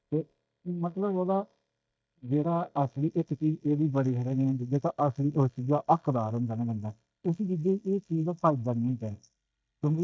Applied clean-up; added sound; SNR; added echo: neural mask model DeepFilterNet 3.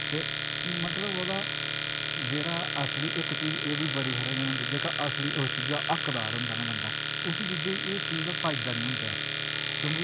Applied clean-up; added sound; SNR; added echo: none; Domestic sounds, home sounds; -4 dB; none.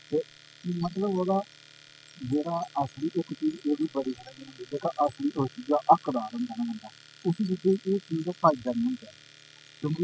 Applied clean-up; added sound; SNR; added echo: classical method spectral subtraction.